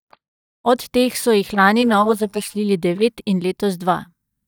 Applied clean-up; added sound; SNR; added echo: neural mask model DeepFilterNet 3.